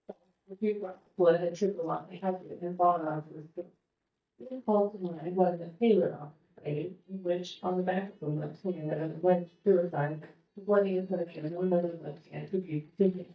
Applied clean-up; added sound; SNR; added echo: neural mask model DeepFilterNet 3.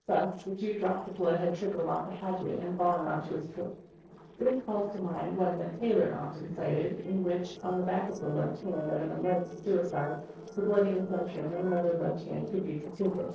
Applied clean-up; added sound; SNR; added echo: neural separator model SepFormer DNS4.